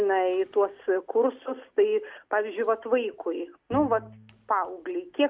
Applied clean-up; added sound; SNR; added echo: none; Bowed string instrument; 17 dB; none.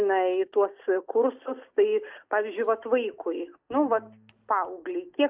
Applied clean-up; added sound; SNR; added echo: neural mask model DeepFilterNet 3.